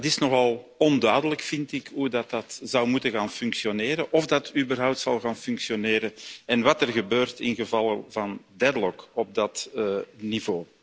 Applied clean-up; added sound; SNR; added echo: none; none; none; none.